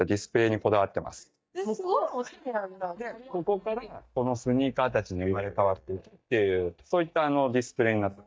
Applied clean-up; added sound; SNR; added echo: neural mask model DeepFilterNet 3.